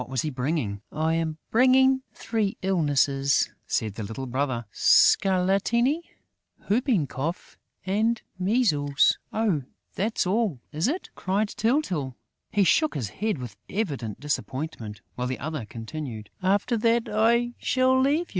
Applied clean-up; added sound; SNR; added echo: none; none; none; none.